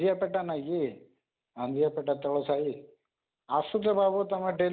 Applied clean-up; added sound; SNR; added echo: none; none; none; none.